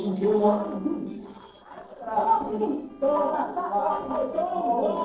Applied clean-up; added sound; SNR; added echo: neural separator model SepFormer DNS4.